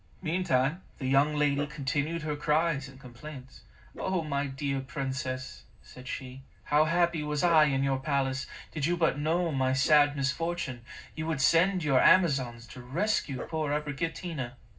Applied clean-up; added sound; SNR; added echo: none; Dog; 20 dB; reverberation time 0.4 s.